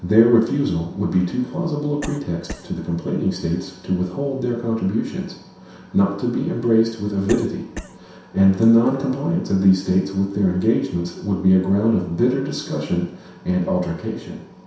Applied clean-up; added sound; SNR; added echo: none; Cough; 15 dB; reverberation time 0.7 s.